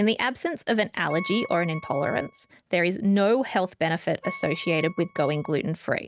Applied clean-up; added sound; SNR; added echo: neural mask model RNNoise.